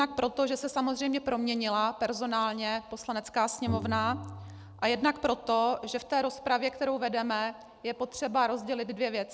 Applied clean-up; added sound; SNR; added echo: none; Bowed string instrument; 12 dB; none.